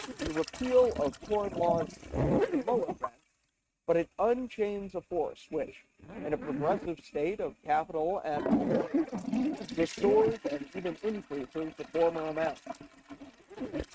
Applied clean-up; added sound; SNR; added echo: neural mask model RNNoise.